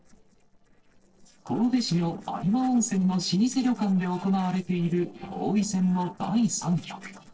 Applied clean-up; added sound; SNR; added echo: neural separator model SepFormer DNS4.